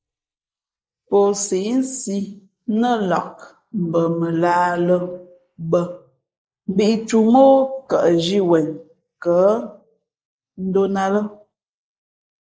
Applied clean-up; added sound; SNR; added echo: neural mask model Resemble Enhance denoiser.